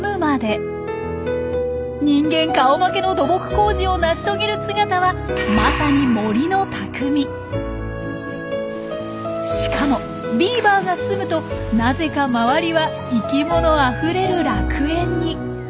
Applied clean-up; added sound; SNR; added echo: none; Tambourine; 13 dB; none.